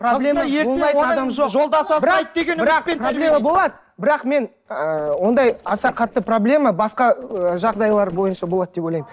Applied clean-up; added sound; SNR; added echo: neural separator model SepFormer DNS4.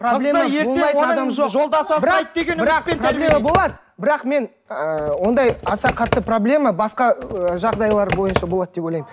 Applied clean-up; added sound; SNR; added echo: none; Computer keyboard; 8 dB; none.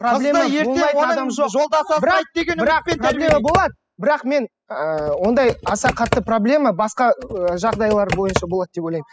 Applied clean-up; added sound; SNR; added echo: classical method spectral subtraction.